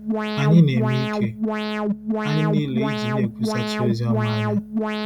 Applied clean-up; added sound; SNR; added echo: none; Alarm; 1 dB; none.